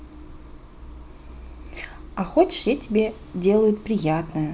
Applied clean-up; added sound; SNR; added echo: none; none; none; none.